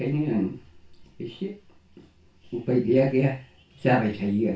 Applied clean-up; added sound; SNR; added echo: none; none; none; reverberation time 0.2 s.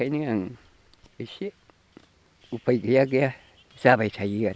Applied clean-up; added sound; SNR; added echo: none; none; none; none.